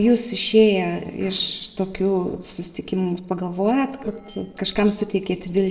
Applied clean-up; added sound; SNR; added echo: neural separator model SepFormer DNS4.